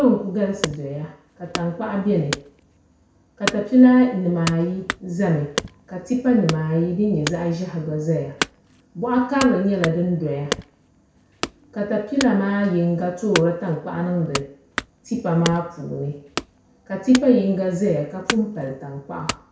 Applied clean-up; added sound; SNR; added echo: none; Wood / Domestic sounds, home sounds; 11 dB; reverberation time 0.6 s.